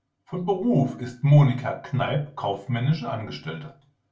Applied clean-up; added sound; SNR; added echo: none; none; none; reverberation time 0.2 s.